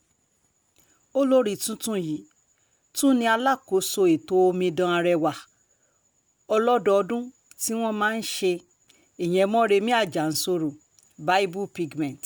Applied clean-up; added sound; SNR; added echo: none; none; none; none.